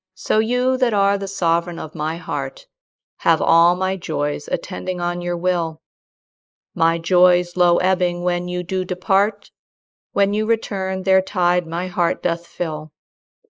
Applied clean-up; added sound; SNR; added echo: neural mask model Resemble Enhance denoiser.